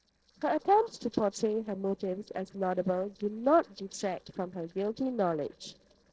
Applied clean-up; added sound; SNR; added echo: neural separator model SepFormer DNS4.